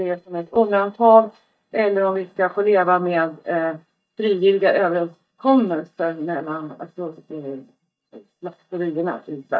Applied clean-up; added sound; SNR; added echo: neural mask model DeepFilterNet 3.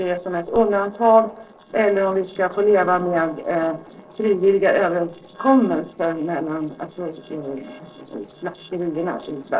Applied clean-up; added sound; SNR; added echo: neural separator model SepFormer DNS4.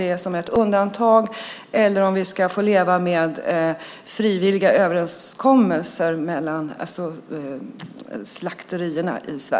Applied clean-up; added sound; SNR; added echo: none; none; none; none.